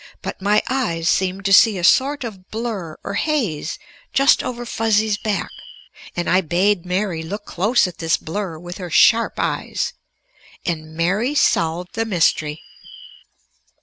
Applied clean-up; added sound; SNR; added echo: none; Bird; 19 dB; none.